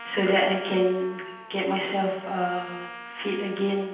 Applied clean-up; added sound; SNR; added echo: none; Trumpet; 15 dB; reverberation time 0.9 s.